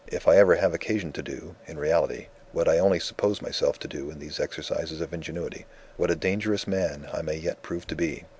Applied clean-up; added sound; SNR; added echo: none; none; none; none.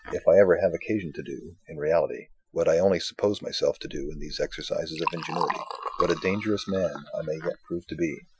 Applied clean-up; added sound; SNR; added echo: classical method Wiener filter.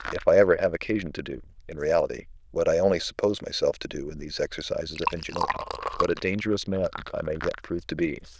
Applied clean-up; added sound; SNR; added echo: neural diffusion model UNIVERSE++.